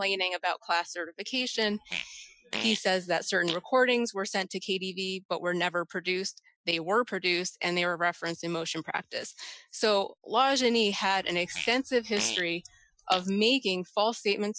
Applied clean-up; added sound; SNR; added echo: classical method Wiener filter.